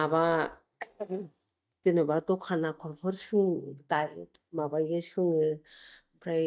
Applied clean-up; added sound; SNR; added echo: neural mask model DeepFilterNet 3.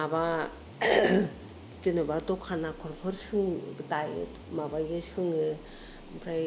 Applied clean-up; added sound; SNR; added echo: none; Musical instrument; 20 dB; reverberation time 0.3 s.